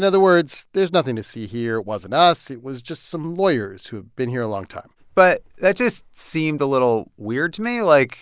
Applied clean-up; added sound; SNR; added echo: none; none; none; none.